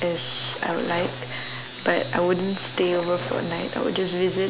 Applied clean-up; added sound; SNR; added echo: none; Splash, splatter; 14 dB; none.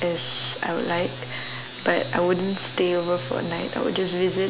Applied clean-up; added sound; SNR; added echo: none; none; none; none.